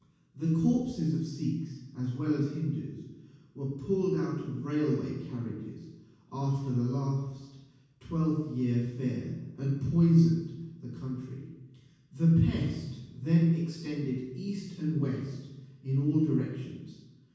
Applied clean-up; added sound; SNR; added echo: none; none; none; reverberation time 1.2 s.